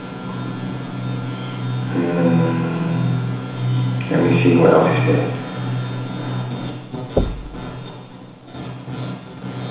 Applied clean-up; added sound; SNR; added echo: none; Knock / Wood; 8 dB; reverberation time 1.0 s.